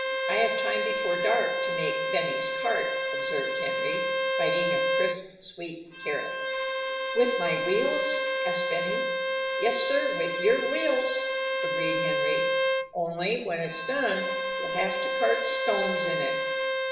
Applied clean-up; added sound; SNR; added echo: none; Bowed string instrument; -2 dB; reverberation time 1.1 s.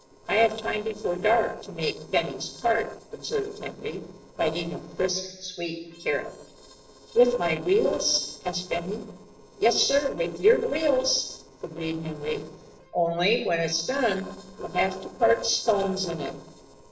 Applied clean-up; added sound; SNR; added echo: neural separator model SepFormer DNS4.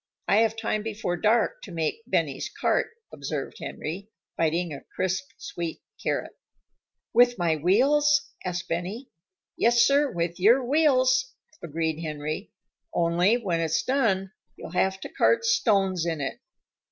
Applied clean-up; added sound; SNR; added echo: none; none; none; none.